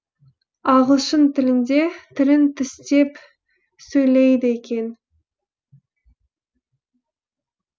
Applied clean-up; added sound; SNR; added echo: none; none; none; none.